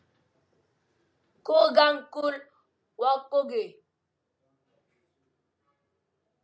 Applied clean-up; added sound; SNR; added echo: none; none; none; none.